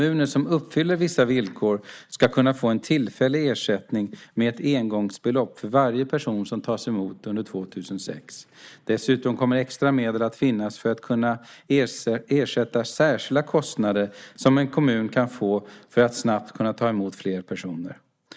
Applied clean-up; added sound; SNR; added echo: neural mask model Resemble Enhance denoiser.